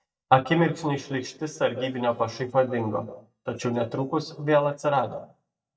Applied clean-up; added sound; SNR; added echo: neural mask model DeepFilterNet 3.